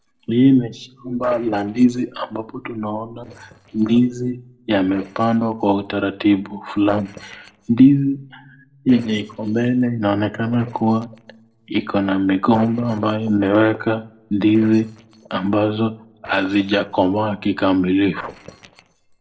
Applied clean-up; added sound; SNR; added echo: neural separator model SepFormer DNS4.